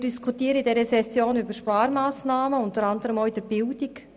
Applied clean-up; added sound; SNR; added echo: none; none; none; none.